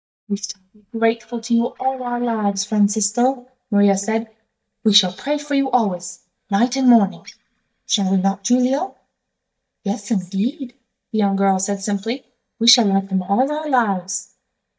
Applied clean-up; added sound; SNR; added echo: neural mask model DeepFilterNet 3.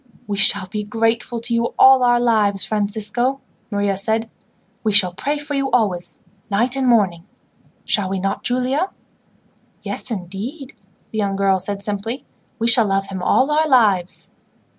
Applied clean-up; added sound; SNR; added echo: none; none; none; none.